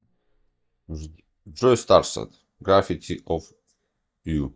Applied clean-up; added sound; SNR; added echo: neural mask model DeepFilterNet 3.